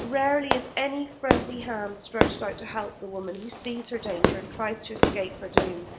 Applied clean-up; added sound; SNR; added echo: none; Fireworks; -2 dB; reverberation time 0.6 s.